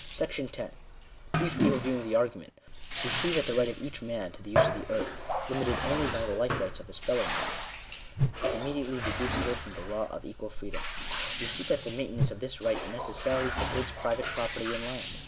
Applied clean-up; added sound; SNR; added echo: none; Bathtub (filling or washing) + Whoosh, swoosh, swish; 0 dB; none.